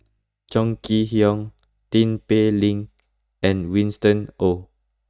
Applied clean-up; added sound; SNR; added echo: neural mask model RNNoise.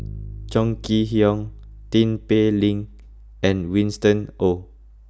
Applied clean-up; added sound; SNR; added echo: none; Bass guitar; 17 dB; none.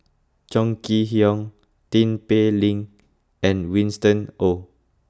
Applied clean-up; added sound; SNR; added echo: none; none; none; none.